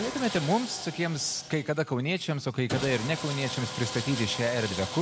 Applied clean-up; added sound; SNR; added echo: none; Sawing; 9 dB; none.